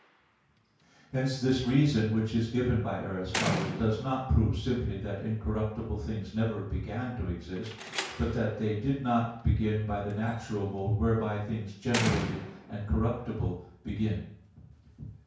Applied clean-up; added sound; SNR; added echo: none; Slam; 11 dB; reverberation time 0.5 s.